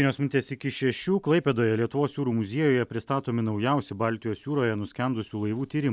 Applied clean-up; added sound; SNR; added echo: none; none; none; none.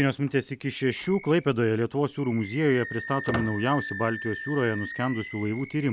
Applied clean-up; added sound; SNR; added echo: none; Squeak + Animal; 11 dB; none.